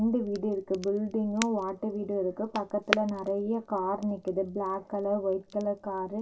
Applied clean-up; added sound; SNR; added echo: none; Crackle; 12 dB; reverberation time 0.2 s.